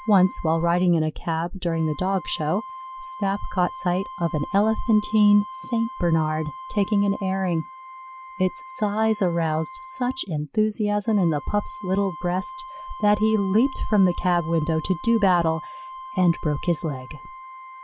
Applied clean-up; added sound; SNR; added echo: none; Wind instrument, woodwind instrument; 15 dB; none.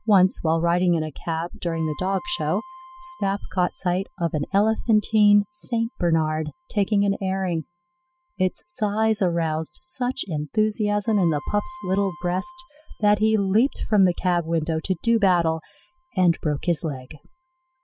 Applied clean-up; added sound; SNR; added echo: classical method spectral subtraction.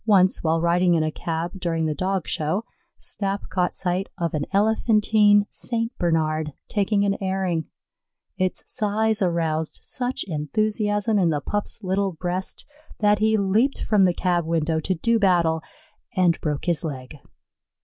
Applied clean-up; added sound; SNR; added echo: none; none; none; none.